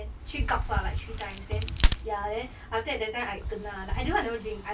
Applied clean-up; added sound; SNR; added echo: none; Crack; -1 dB; none.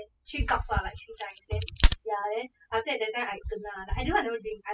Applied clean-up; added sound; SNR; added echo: classical method spectral subtraction.